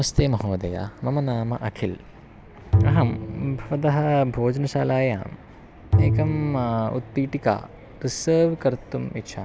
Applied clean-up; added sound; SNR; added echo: none; Bowed string instrument; 2 dB; none.